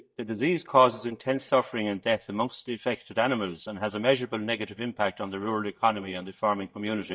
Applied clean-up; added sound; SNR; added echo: neural mask model DeepFilterNet 3.